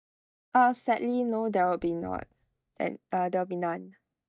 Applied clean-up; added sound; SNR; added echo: neural mask model DeepFilterNet 3.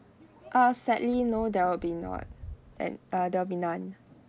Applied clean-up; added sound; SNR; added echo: none; Microwave oven; 19 dB; none.